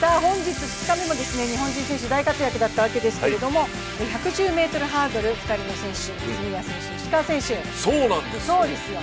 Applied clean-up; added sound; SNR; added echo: none; Sink (filling or washing) / Water tap, faucet; 16 dB; none.